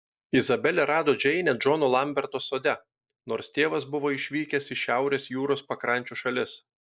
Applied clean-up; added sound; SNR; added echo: neural mask model Resemble Enhance denoiser.